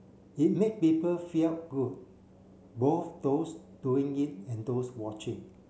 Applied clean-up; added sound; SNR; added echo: none; none; none; none.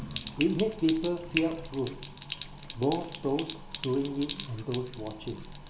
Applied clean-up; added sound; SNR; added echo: none; Sink (filling or washing); 6 dB; none.